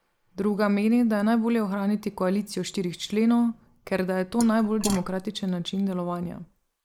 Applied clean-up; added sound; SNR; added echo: neural mask model Resemble Enhance denoiser.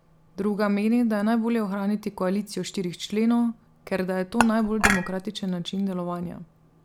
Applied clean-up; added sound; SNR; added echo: none; Dishes, pots, and pans / Chink, clink; 0 dB; none.